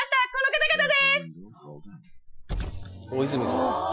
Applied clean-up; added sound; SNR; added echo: classical method Wiener filter.